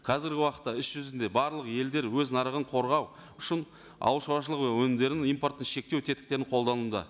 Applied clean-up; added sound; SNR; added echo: none; none; none; none.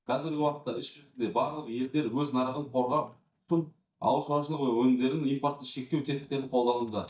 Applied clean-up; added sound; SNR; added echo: neural mask model DeepFilterNet 3.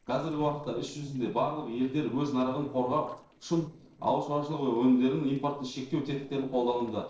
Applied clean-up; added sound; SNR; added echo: neural separator model SepFormer DNS4.